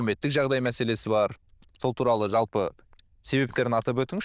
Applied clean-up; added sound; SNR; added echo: neural diffusion model UNIVERSE++.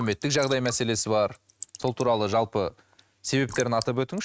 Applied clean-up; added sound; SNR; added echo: neural mask model RNNoise.